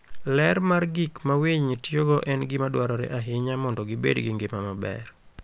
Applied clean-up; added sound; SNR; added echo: none; none; none; none.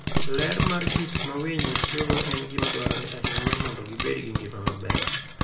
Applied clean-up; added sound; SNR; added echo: none; Frying (food); -3 dB; reverberation time 0.5 s.